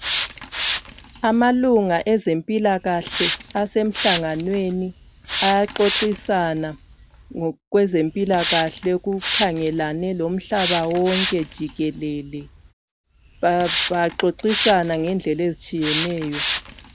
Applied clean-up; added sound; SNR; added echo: none; Hiss; 8 dB; none.